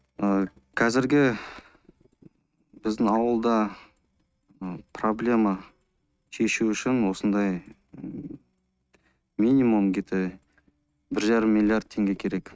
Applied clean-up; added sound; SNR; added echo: neural mask model RNNoise.